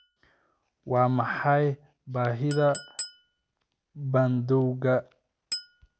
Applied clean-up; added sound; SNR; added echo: none; Chink, clink; 17 dB; none.